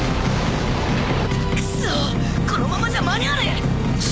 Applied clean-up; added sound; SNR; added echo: none; none; none; none.